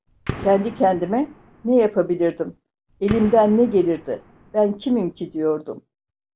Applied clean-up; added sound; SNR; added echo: none; Gunshot, gunfire; 15 dB; none.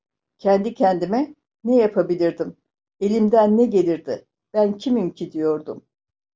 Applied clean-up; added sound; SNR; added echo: none; none; none; none.